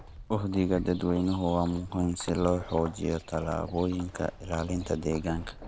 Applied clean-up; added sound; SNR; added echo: none; Keys jangling + Walk, footsteps; 15 dB; none.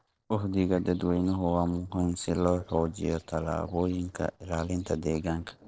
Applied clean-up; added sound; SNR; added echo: neural separator model SepFormer DNS4.